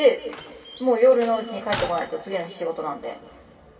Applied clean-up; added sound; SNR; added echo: none; Slam; 13 dB; reverberation time 1.8 s.